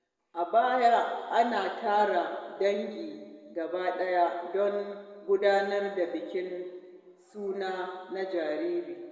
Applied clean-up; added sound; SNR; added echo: none; none; none; reverberation time 1.6 s.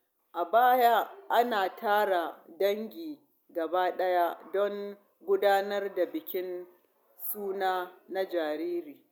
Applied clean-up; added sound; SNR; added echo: none; none; none; none.